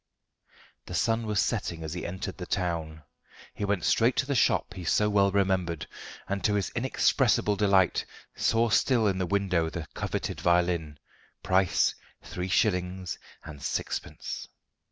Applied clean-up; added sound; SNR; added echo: none; none; none; none.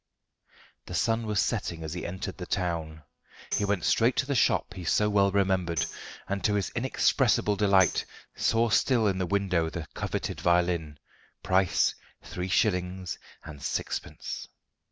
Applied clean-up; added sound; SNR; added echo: none; Tambourine; 12 dB; none.